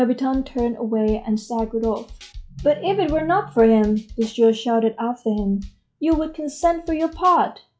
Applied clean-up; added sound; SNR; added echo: classical method log-MMSE.